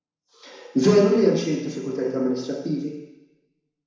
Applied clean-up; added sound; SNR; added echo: none; none; none; reverberation time 1.0 s.